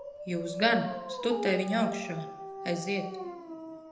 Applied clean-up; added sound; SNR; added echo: none; Dog; 8 dB; reverberation time 0.8 s.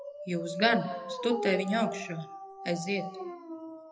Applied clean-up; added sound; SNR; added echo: classical method WPE with log-MMSE.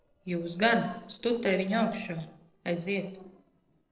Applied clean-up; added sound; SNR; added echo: neural separator model SepFormer DNS4.